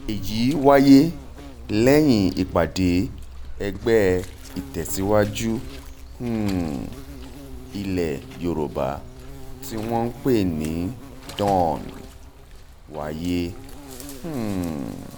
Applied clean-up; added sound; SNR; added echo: none; Insect; 13 dB; none.